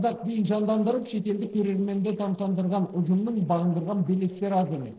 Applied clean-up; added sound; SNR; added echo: neural separator model SepFormer DNS4.